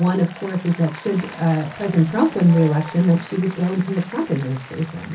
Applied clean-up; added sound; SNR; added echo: none; Applause; 18 dB; reverberation time 0.3 s.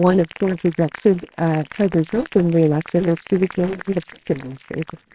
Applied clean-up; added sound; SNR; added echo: neural separator model SepFormer WHAMR!.